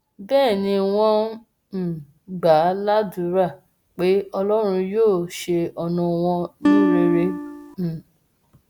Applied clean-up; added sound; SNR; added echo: none; Acoustic guitar; -2 dB; none.